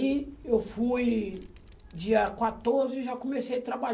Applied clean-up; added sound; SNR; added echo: none; Wind; 20 dB; none.